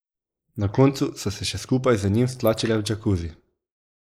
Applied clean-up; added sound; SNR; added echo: neural mask model Resemble Enhance denoiser.